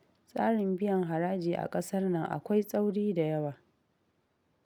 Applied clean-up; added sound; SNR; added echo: none; none; none; none.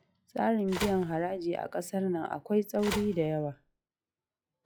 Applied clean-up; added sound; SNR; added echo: classical method log-MMSE.